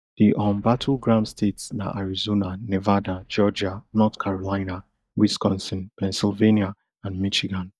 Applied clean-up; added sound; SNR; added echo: neural mask model DeepFilterNet 3.